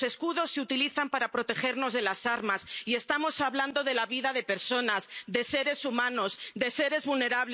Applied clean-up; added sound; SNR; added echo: none; none; none; none.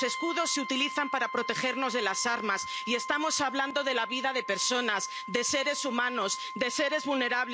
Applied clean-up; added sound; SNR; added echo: none; Brass instrument; 9 dB; none.